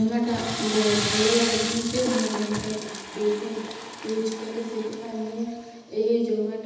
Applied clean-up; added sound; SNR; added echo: none; Toilet flush / Water; 6 dB; reverberation time 1.1 s.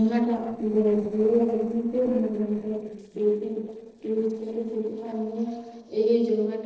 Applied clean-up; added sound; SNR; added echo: neural separator model SepFormer DNS4.